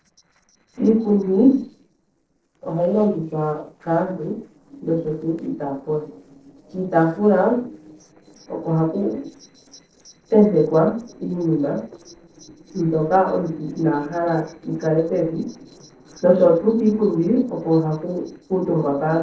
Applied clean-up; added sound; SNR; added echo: neural separator model SepFormer DNS4.